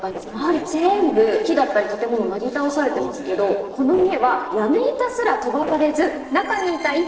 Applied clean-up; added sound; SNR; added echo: neural separator model SepFormer DNS4.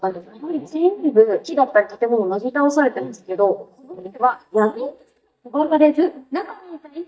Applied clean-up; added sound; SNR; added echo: neural mask model DeepFilterNet 3.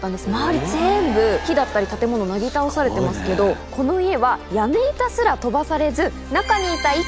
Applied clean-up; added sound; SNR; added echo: none; none; none; none.